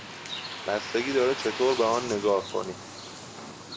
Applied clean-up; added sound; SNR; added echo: none; Bird; 9 dB; none.